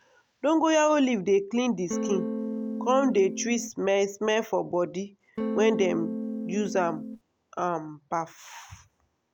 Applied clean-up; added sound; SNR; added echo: none; Electric guitar / Strum; 4 dB; none.